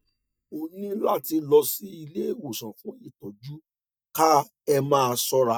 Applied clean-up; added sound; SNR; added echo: neural mask model DeepFilterNet 3.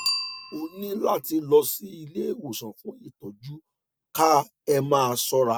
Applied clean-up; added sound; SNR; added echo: none; Bicycle bell; 13 dB; none.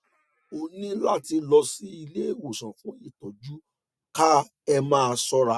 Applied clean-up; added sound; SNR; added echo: none; none; none; none.